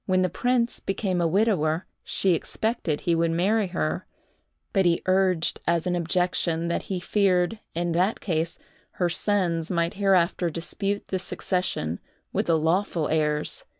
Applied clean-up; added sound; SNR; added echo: none; none; none; none.